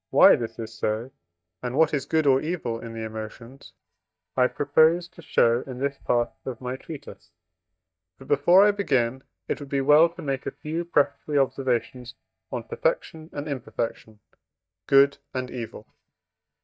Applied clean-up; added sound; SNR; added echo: neural mask model DeepFilterNet 3.